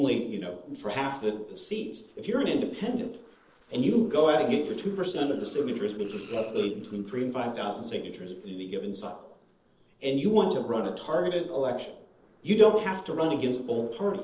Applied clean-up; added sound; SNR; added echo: neural separator model SepFormer DNS4.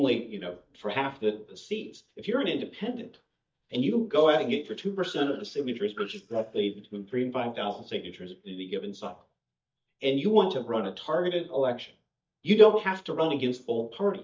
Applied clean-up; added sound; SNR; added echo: neural mask model DeepFilterNet 3.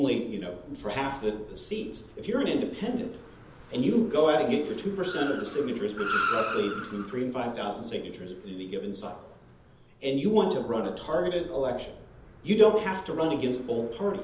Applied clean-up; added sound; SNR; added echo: none; Car; 12 dB; reverberation time 0.7 s.